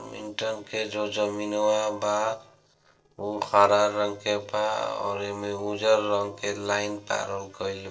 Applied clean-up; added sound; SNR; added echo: neural separator model SepFormer DNS4.